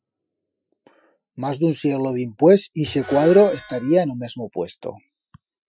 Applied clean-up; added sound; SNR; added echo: classical method Wiener filter.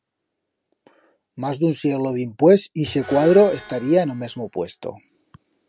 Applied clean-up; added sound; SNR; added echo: none; Screech; 18 dB; none.